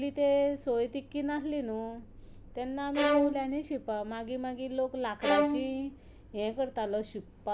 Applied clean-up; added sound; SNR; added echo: none; Bowed string instrument; -1 dB; none.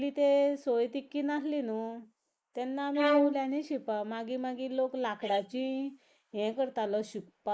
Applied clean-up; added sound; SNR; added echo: neural mask model Resemble Enhance denoiser.